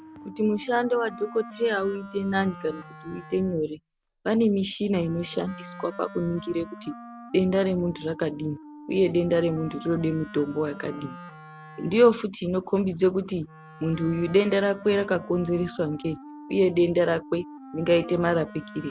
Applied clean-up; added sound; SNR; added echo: none; Wind instrument, woodwind instrument; 17 dB; none.